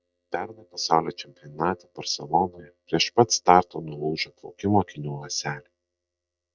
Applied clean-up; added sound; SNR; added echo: neural mask model DeepFilterNet 3.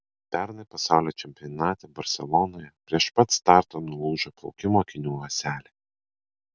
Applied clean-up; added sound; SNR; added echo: none; none; none; none.